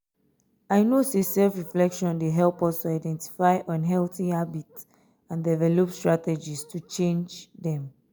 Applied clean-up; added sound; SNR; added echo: none; none; none; none.